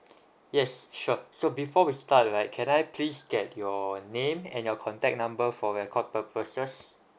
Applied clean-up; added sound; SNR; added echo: none; none; none; none.